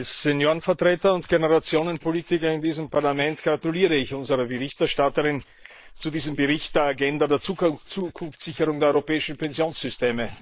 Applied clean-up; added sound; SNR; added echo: neural mask model Resemble Enhance denoiser.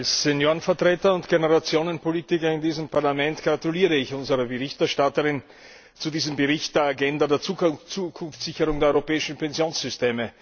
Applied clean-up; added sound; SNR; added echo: none; none; none; none.